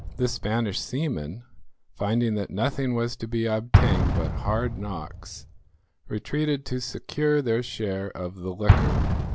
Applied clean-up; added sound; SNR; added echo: none; Explosion; 0 dB; none.